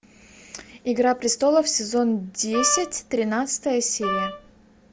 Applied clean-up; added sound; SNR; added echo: none; Wind instrument, woodwind instrument; 5 dB; none.